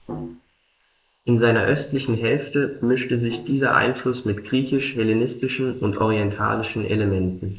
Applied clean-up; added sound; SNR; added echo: neural mask model Resemble Enhance denoiser.